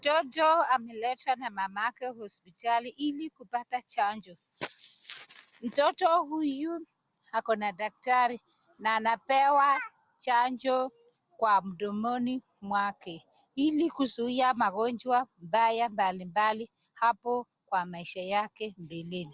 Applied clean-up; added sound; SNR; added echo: none; none; none; none.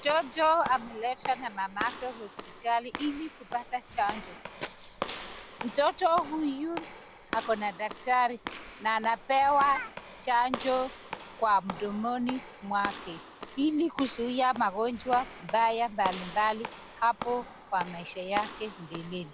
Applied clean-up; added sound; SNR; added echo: none; Walk, footsteps / Slam; 12 dB; none.